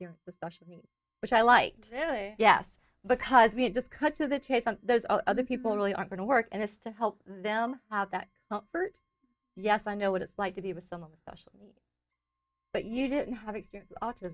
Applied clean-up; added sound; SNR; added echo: neural mask model DeepFilterNet 3.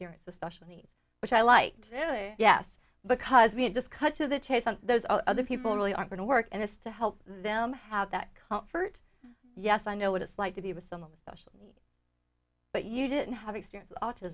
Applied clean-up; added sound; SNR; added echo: none; none; none; none.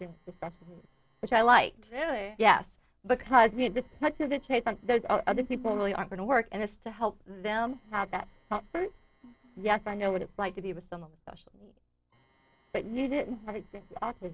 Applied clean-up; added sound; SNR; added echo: neural separator model SepFormer DNS4.